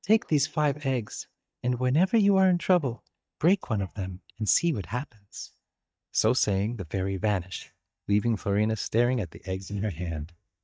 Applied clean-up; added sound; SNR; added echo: neural mask model DeepFilterNet 3.